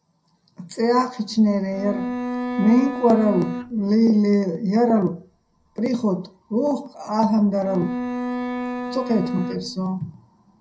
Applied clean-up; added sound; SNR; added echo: none; Bowed string instrument; 7 dB; reverberation time 0.3 s.